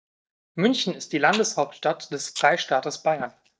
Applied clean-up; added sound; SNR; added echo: neural mask model DeepFilterNet 3.